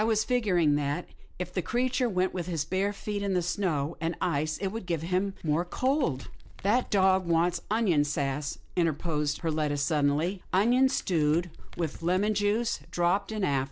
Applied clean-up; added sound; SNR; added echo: none; Crumpling, crinkling; 18 dB; none.